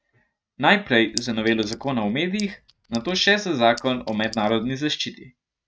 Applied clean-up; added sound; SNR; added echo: neural mask model RNNoise.